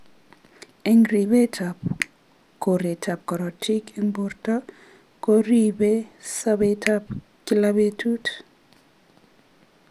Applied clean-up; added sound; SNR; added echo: none; Finger snapping; 16 dB; none.